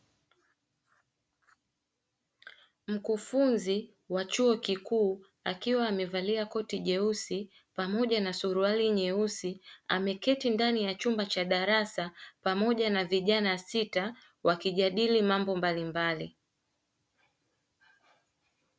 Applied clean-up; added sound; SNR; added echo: none; none; none; none.